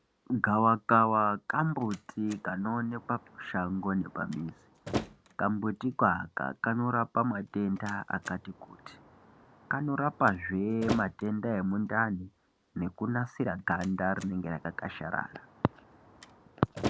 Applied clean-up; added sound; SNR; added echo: none; Slam; 14 dB; none.